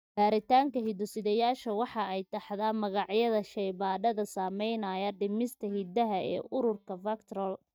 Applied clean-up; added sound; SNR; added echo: neural mask model DeepFilterNet 3.